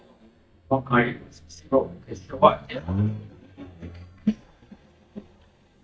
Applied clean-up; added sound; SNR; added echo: neural mask model DeepFilterNet 3.